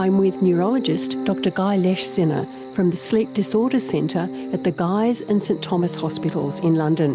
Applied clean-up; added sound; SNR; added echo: none; none; none; none.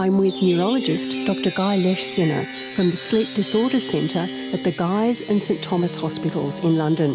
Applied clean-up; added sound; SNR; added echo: none; Chime; 8 dB; none.